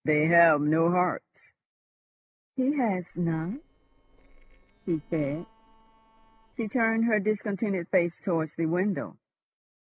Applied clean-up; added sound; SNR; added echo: neural separator model SepFormer DNS4.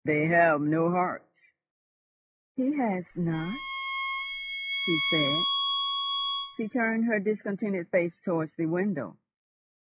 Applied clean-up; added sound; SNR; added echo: classical method log-MMSE.